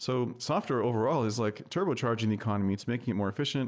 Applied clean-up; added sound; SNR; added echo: none; none; none; none.